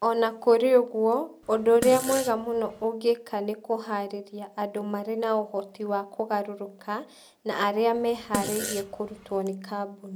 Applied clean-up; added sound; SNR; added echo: none; Fart; 9 dB; none.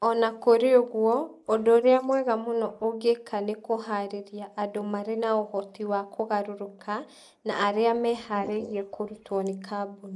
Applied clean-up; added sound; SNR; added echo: neural mask model Resemble Enhance denoiser.